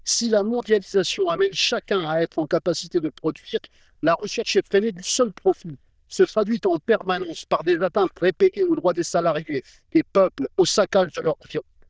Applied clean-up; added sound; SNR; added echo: neural diffusion model UNIVERSE++.